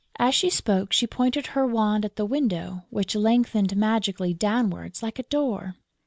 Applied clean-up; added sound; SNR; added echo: none; none; none; none.